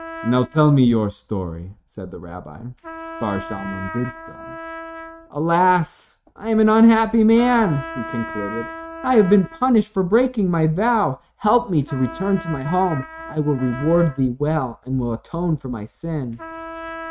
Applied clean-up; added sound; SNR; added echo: neural mask model RNNoise.